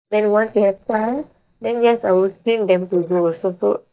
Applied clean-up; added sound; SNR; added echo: neural mask model DeepFilterNet 3.